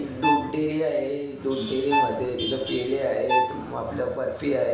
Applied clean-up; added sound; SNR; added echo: none; Bowed string instrument; 3 dB; reverberation time 0.9 s.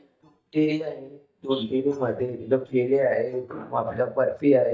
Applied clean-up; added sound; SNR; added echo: neural mask model DeepFilterNet 3.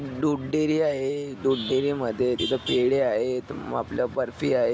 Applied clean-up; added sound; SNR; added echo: none; none; none; none.